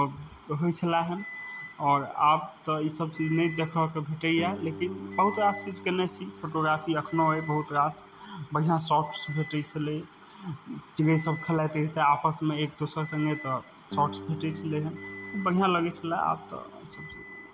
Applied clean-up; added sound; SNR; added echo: none; Guitar; 18 dB; none.